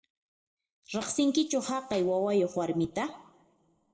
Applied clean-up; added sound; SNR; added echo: neural separator model SepFormer DNS4.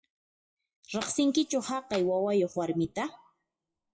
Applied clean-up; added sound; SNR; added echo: classical method WPE with log-MMSE.